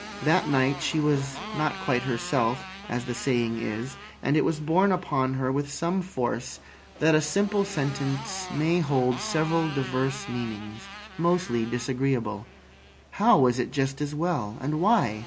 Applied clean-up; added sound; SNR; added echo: none; Motorcycle; 15 dB; none.